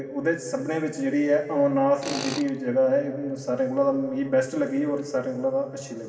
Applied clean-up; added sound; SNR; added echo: none; Tools; 15 dB; reverberation time 2.2 s.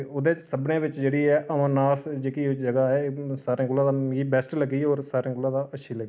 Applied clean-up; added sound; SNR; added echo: none; none; none; none.